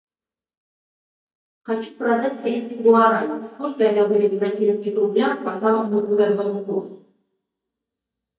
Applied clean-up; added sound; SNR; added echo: neural mask model DeepFilterNet 3.